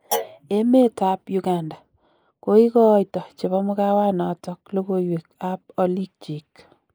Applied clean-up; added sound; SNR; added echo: neural mask model Resemble Enhance denoiser.